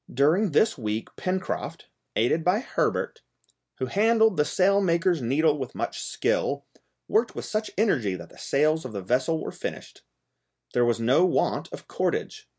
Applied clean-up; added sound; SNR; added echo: none; none; none; none.